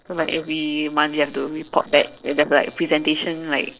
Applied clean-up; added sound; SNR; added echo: neural separator model SepFormer DNS4.